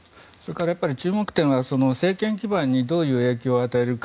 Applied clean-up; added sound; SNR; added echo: none; none; none; none.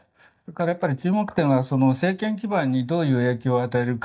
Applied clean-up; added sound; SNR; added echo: neural mask model DeepFilterNet 3.